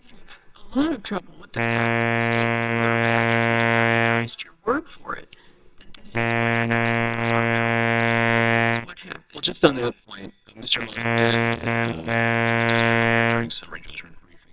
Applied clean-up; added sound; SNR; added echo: neural separator model SepFormer WHAMR!.